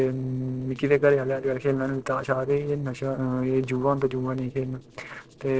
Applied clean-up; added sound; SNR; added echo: neural separator model SepFormer DNS4.